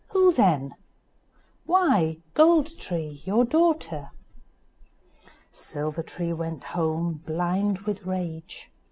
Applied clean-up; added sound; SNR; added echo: none; none; none; none.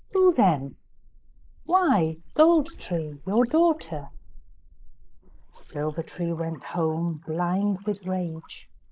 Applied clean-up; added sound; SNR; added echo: neural mask model Resemble Enhance denoiser.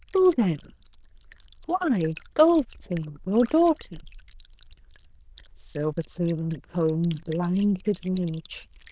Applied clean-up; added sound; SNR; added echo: neural diffusion model UNIVERSE++.